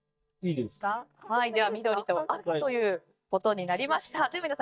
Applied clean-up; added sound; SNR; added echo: neural mask model DeepFilterNet 3.